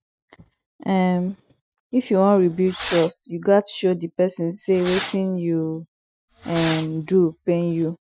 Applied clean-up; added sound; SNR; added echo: classical method Wiener filter.